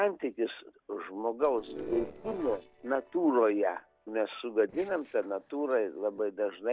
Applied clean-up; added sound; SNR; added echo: neural separator model SepFormer DNS4.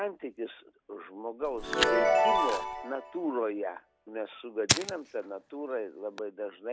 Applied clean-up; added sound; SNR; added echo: none; Chime + Fire; -5 dB; none.